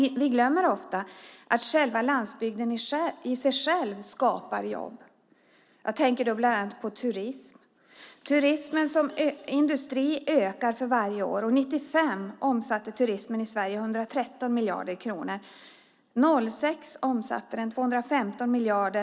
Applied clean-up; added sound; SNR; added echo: none; none; none; none.